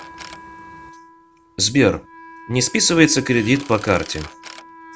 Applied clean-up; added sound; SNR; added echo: none; Wind instrument, woodwind instrument + Drill; 19 dB; none.